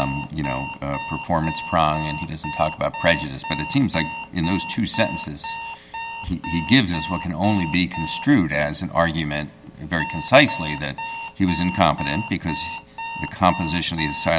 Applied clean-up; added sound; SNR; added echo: none; Alarm; 10 dB; none.